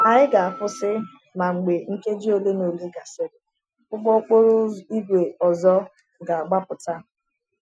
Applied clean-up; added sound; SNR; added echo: classical method Wiener filter.